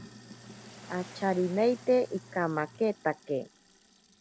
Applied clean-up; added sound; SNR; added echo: none; Sink (filling or washing) + Waves, surf; 19 dB; none.